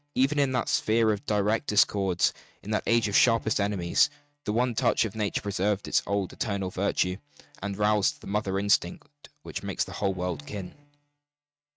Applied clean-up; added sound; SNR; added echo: neural mask model RNNoise.